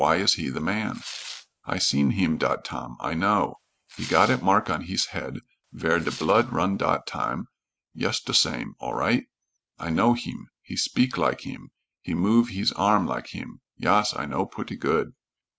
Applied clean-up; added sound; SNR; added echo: neural mask model RNNoise.